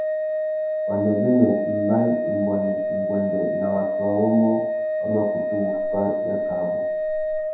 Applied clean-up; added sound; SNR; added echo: none; Organ; -1 dB; reverberation time 0.8 s.